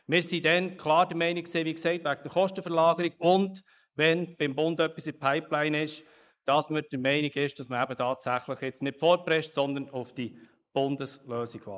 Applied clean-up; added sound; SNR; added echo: neural mask model Resemble Enhance denoiser.